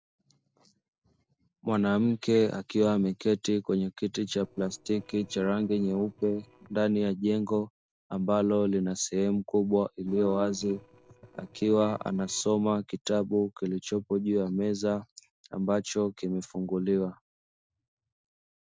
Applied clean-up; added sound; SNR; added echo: neural separator model SepFormer DNS4.